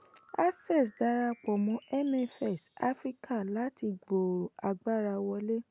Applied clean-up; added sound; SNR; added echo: none; Wind chime / Percussion; 3 dB; none.